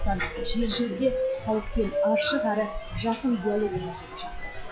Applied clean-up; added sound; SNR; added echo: classical method log-MMSE.